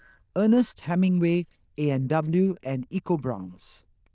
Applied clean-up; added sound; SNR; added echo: neural diffusion model UNIVERSE++.